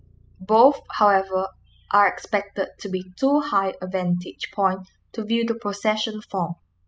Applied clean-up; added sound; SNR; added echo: classical method spectral subtraction.